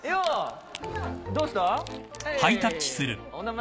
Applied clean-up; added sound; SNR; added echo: none; Wood; 19 dB; none.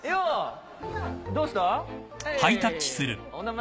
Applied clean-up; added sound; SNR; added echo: none; none; none; none.